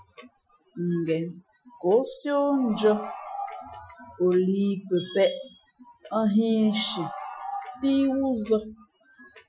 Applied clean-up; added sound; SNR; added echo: classical method Wiener filter.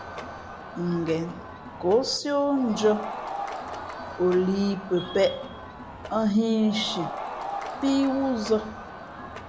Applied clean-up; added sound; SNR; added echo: none; Crowd; 10 dB; none.